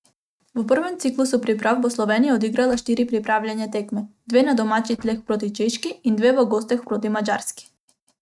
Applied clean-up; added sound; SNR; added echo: neural mask model RNNoise.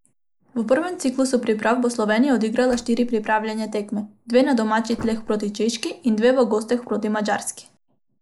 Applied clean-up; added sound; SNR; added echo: neural mask model Resemble Enhance denoiser.